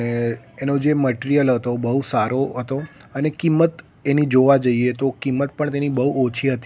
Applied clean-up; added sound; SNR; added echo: none; none; none; none.